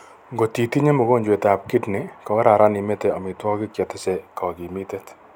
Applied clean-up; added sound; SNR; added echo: none; none; none; none.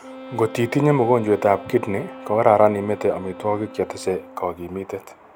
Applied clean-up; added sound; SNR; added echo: none; Wind instrument, woodwind instrument; 18 dB; none.